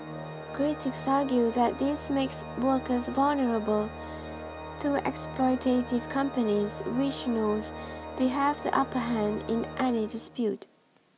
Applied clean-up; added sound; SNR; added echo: none; Organ; 10 dB; none.